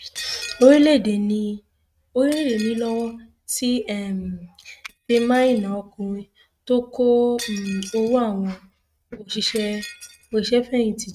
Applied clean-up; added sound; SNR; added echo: neural mask model RNNoise.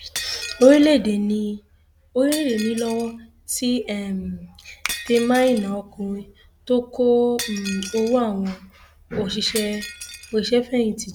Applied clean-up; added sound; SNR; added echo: none; Shatter; 16 dB; none.